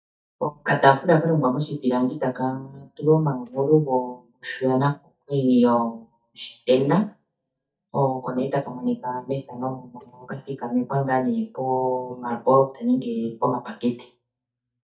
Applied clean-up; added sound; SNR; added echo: neural mask model DeepFilterNet 3.